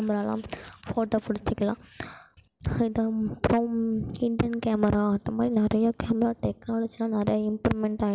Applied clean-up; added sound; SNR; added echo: none; none; none; none.